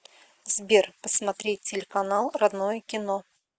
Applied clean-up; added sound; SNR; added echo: none; none; none; none.